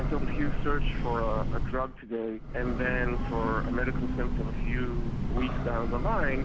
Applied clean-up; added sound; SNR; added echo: none; Train / Breathing; -4 dB; none.